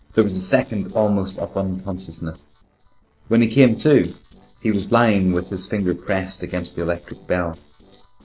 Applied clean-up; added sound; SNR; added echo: neural separator model SepFormer DNS4.